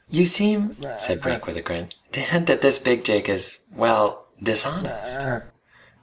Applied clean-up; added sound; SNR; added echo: neural mask model Resemble Enhance denoiser.